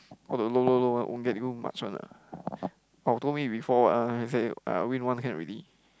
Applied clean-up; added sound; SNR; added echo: none; none; none; none.